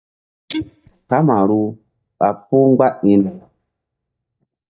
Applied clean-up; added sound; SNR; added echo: neural mask model DeepFilterNet 3.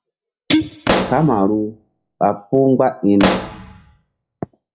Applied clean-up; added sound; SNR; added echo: classical method log-MMSE.